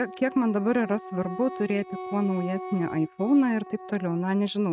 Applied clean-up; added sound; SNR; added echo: neural mask model RNNoise.